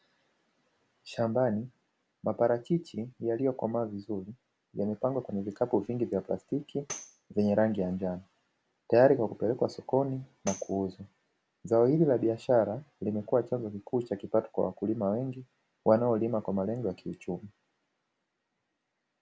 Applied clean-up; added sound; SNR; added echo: none; Tambourine; 17 dB; none.